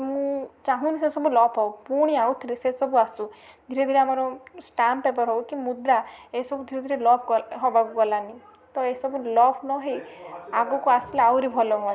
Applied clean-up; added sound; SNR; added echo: none; none; none; none.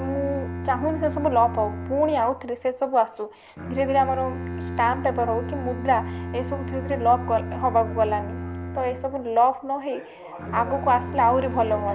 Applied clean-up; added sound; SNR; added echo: none; Bowed string instrument; 8 dB; none.